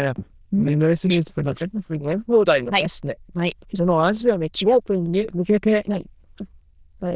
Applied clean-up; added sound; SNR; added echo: neural diffusion model UNIVERSE++.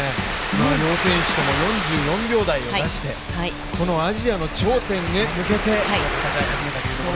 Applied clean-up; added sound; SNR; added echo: none; Ocean; 5 dB; none.